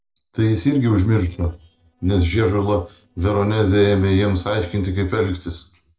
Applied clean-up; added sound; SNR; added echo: neural separator model SepFormer DNS4.